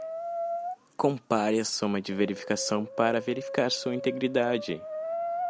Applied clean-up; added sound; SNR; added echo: none; Brass instrument; 7 dB; none.